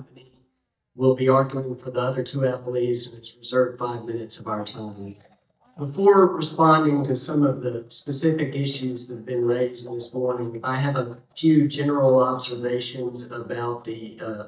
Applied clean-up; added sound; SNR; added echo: neural mask model DeepFilterNet 3.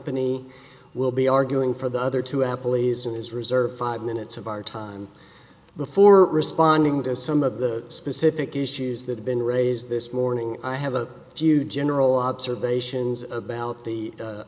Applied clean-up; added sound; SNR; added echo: none; none; none; none.